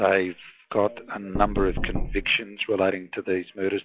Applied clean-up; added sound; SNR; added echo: classical method log-MMSE.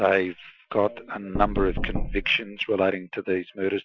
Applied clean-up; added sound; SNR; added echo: classical method Wiener filter.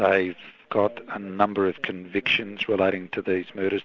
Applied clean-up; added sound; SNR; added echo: none; none; none; none.